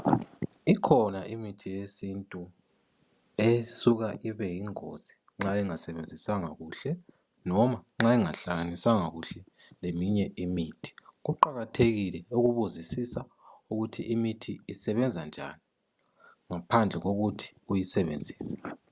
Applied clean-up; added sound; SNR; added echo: none; none; none; none.